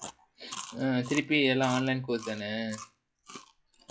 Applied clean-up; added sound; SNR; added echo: classical method log-MMSE.